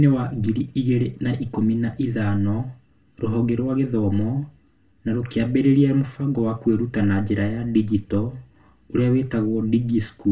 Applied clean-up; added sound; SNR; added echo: none; none; none; reverberation time 0.2 s.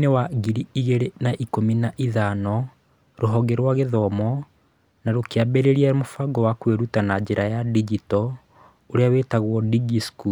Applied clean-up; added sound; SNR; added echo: none; none; none; none.